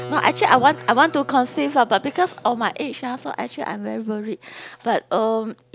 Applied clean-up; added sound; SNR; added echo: none; Keyboard (musical); 19 dB; none.